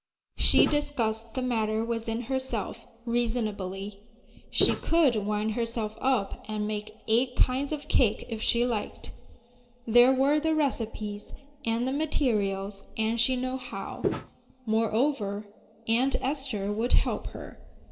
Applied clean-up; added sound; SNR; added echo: none; Walk, footsteps; 3 dB; reverberation time 2.1 s.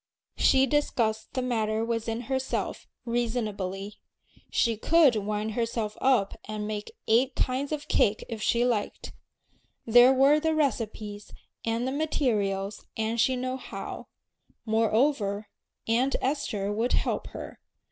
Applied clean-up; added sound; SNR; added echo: none; none; none; none.